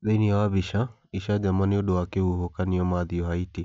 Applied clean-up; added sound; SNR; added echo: none; none; none; none.